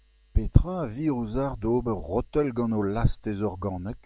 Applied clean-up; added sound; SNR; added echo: none; none; none; none.